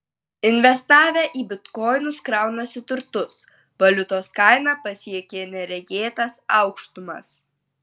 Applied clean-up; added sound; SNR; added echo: none; none; none; none.